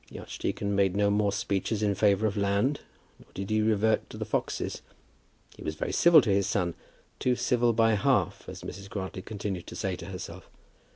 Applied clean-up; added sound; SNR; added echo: none; none; none; none.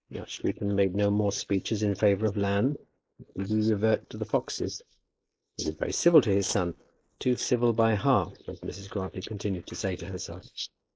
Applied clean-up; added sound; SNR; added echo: neural mask model Resemble Enhance denoiser.